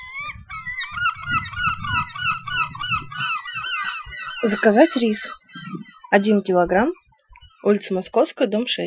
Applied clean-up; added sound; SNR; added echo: classical method Wiener filter.